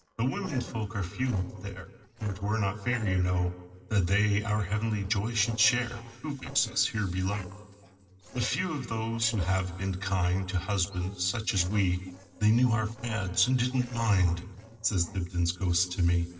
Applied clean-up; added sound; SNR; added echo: neural separator model SepFormer DNS4.